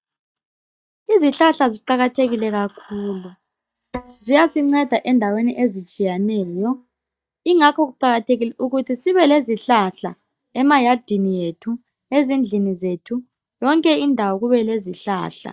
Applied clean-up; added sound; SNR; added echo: neural mask model DeepFilterNet 3.